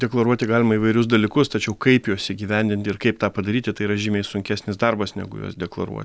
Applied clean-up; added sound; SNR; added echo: none; none; none; none.